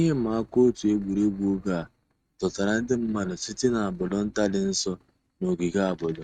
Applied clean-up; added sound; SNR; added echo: neural mask model RNNoise.